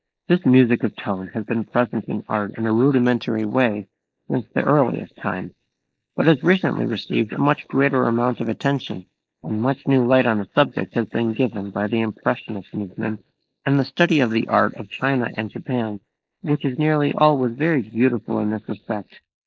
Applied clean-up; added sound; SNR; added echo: neural mask model Resemble Enhance denoiser.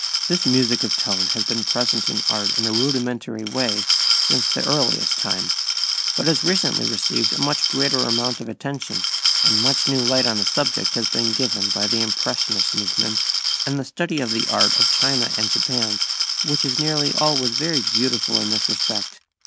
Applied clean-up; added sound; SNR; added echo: none; Glass; -4 dB; none.